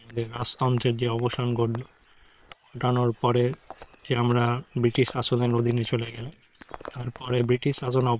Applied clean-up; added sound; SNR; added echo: neural separator model SepFormer WHAM!.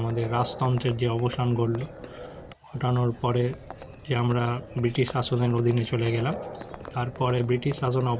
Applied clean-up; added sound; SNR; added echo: none; Livestock, farm animals, working animals; 15 dB; none.